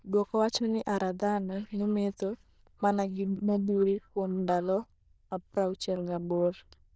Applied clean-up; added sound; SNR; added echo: neural diffusion model UNIVERSE++.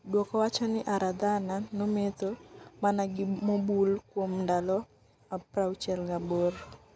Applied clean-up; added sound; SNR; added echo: none; none; none; none.